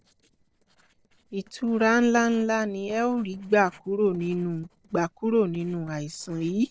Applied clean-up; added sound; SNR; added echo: neural separator model SepFormer DNS4.